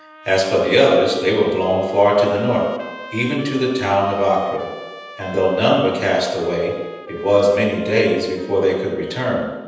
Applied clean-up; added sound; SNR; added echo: none; Trumpet; 20 dB; reverberation time 1.1 s.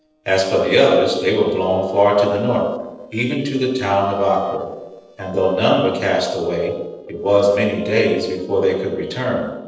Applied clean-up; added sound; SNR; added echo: neural separator model SepFormer DNS4.